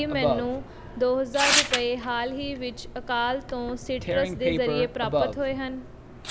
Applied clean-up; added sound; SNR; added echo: none; Tearing; 2 dB; none.